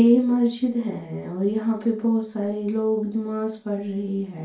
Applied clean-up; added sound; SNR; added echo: none; none; none; reverberation time 0.3 s.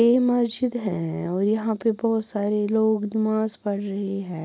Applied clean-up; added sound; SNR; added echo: none; none; none; none.